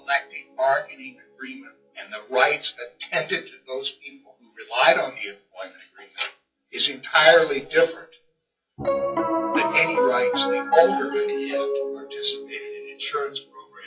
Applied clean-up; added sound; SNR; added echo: classical method WPE with log-MMSE.